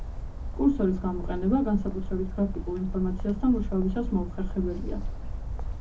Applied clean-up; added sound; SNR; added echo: none; Bird; 4 dB; reverberation time 0.3 s.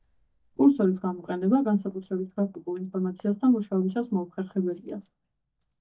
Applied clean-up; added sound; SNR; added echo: neural mask model DeepFilterNet 3.